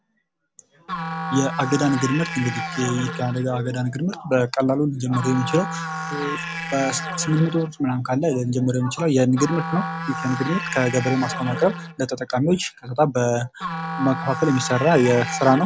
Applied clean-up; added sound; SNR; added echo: none; Musical instrument; 9 dB; none.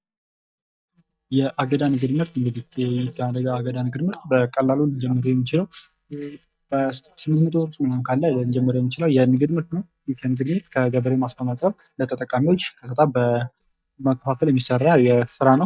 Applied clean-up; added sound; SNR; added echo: neural mask model DeepFilterNet 3.